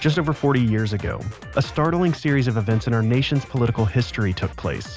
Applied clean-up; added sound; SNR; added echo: none; Drum kit; 18 dB; none.